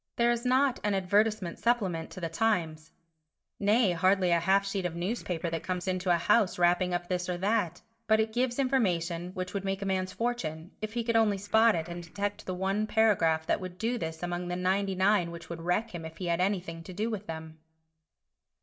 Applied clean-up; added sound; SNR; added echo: neural separator model SepFormer DNS4.